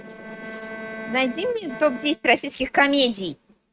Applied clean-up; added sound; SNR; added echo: neural mask model RNNoise.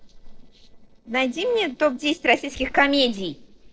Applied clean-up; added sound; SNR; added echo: neural separator model SepFormer DNS4.